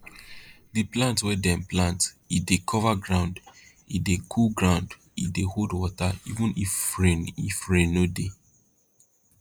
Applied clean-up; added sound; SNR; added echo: neural mask model Resemble Enhance denoiser.